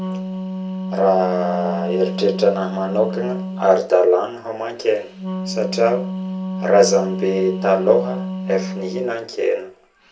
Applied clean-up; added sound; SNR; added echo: none; Wind instrument, woodwind instrument; 7 dB; reverberation time 0.3 s.